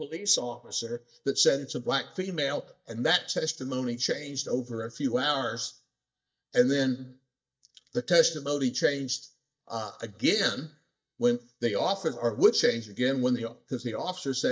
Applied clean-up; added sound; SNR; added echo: neural mask model DeepFilterNet 3.